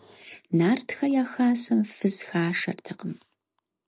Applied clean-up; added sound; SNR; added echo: none; none; none; none.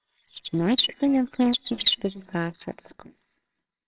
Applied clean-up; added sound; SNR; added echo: neural separator model SepFormer WHAMR!.